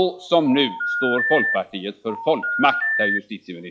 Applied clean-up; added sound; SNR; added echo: classical method log-MMSE.